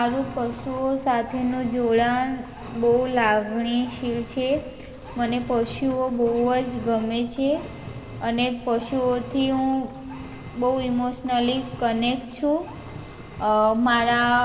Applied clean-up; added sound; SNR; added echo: none; Engine; 15 dB; reverberation time 2.0 s.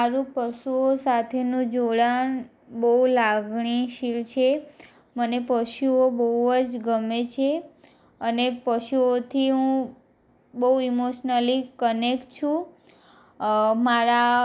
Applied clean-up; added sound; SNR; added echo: none; none; none; none.